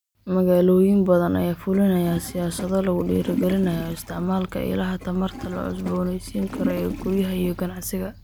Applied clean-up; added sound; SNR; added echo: none; Toilet flush; 12 dB; none.